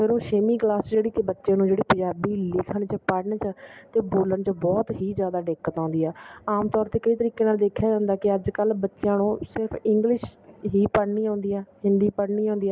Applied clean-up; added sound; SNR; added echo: none; none; none; none.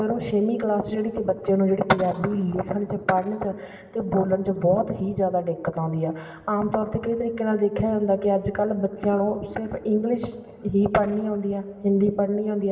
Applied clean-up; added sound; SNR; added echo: none; none; none; reverberation time 1.9 s.